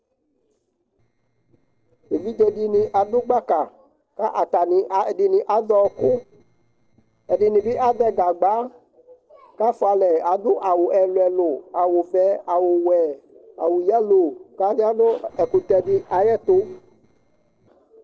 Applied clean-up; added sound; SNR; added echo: neural separator model SepFormer DNS4.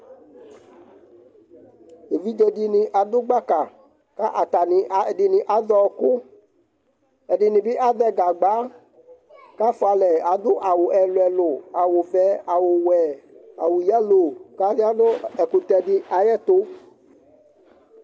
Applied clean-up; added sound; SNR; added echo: none; none; none; none.